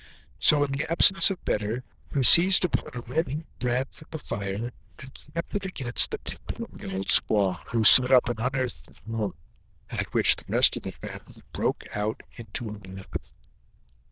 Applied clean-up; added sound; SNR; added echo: neural diffusion model UNIVERSE++.